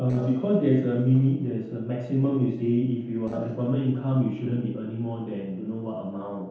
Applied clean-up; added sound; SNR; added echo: neural separator model SepFormer DNS4.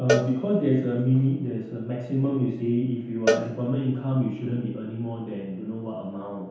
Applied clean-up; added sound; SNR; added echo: none; Cowbell; 7 dB; reverberation time 0.8 s.